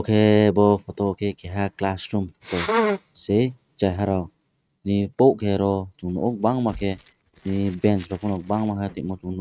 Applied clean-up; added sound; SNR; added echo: neural mask model RNNoise.